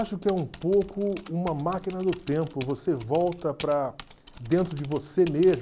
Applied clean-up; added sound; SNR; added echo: none; Typing; 20 dB; none.